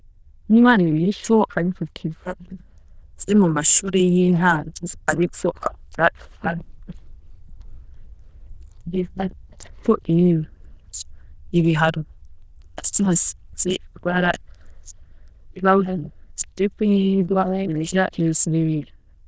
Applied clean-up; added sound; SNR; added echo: neural diffusion model UNIVERSE++.